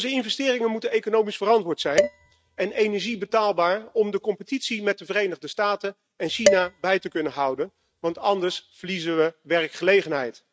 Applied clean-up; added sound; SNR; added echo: neural mask model RNNoise.